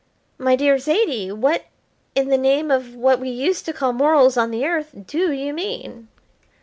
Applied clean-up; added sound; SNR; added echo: none; none; none; none.